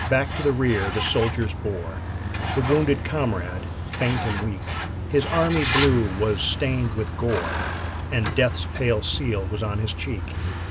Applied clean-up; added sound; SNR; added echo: none; Truck; 3 dB; none.